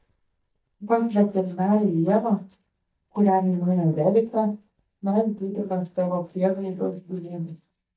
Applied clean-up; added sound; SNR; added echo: neural mask model DeepFilterNet 3.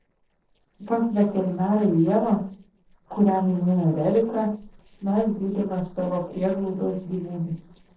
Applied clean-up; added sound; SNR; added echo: neural separator model SepFormer DNS4.